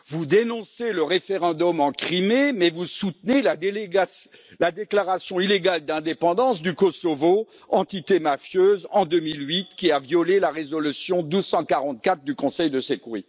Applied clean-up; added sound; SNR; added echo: none; none; none; none.